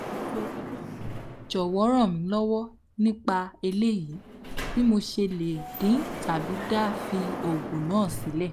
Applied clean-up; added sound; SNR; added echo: none; Sliding door; 9 dB; none.